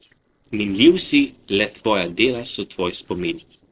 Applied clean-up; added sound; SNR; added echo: neural separator model SepFormer DNS4.